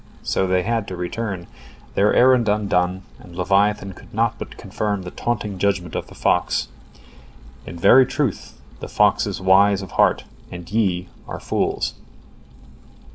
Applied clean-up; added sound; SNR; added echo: none; none; none; none.